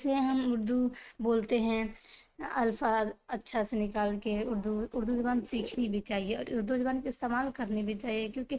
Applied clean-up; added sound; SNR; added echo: neural mask model RNNoise.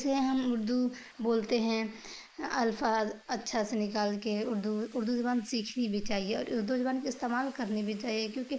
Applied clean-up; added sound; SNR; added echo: neural mask model Resemble Enhance denoiser.